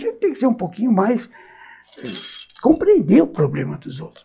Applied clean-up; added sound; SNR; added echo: classical method log-MMSE.